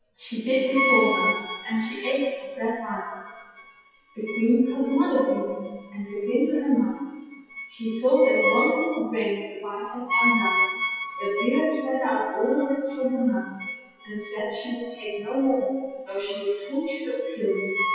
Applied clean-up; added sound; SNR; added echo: classical method WPE with log-MMSE.